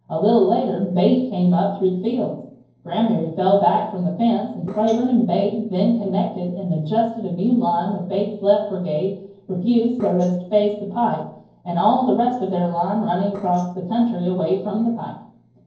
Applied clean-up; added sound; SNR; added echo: neural separator model SepFormer DNS4.